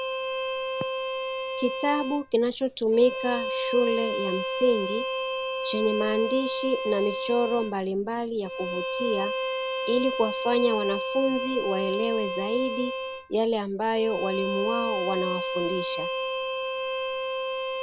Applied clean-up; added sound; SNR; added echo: none; Bowed string instrument; 3 dB; none.